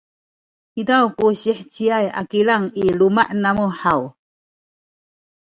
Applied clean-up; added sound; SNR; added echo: none; none; none; none.